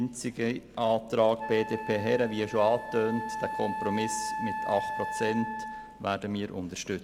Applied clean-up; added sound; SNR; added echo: none; Wind instrument, woodwind instrument; 8 dB; none.